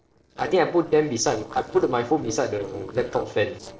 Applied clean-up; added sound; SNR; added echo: neural separator model SepFormer DNS4.